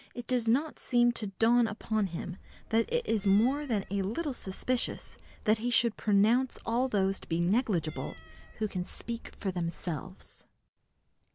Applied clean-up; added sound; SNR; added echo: none; Cat; 19 dB; none.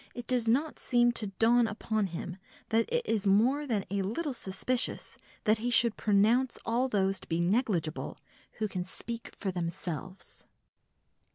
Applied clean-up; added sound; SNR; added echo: none; none; none; none.